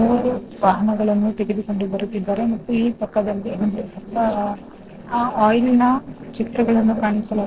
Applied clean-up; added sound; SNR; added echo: neural separator model SepFormer DNS4.